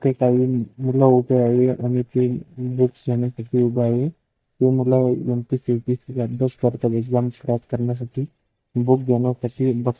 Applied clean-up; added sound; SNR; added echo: neural mask model DeepFilterNet 3.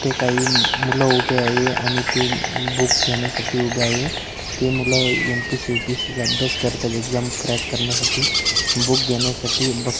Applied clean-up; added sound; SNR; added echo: none; Insect; 0 dB; none.